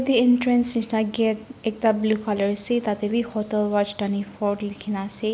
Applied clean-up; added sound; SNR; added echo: none; none; none; none.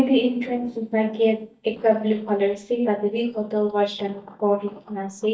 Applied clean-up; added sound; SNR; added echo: neural mask model DeepFilterNet 3.